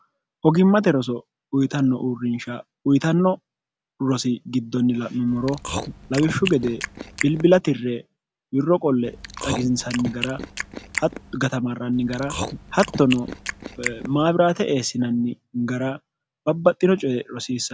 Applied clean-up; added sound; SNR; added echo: none; Chewing, mastication; 10 dB; none.